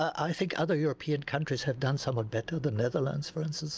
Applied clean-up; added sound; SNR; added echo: none; none; none; none.